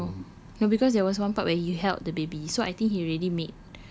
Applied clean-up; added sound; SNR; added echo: none; none; none; none.